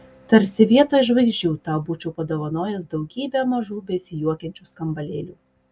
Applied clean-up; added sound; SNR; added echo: none; none; none; none.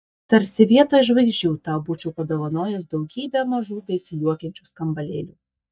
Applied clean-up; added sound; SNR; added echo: neural mask model DeepFilterNet 3.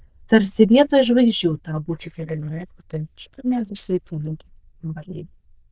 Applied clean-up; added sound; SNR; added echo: neural diffusion model UNIVERSE++.